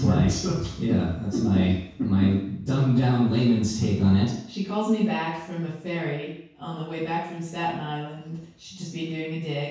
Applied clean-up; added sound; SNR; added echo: none; none; none; reverberation time 0.6 s.